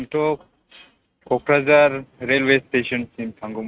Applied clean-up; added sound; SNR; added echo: neural mask model RNNoise.